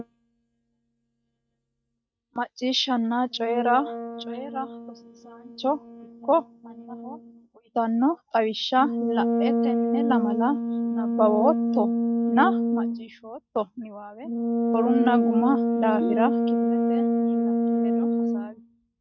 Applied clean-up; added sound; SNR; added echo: neural mask model DeepFilterNet 3.